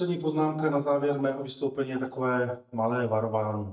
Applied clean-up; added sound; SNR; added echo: neural mask model DeepFilterNet 3.